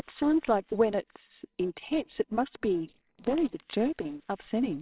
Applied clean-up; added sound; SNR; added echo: neural separator model SepFormer WHAMR!.